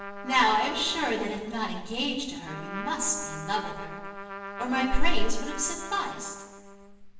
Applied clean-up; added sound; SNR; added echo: none; Trumpet; 13 dB; reverberation time 1.0 s.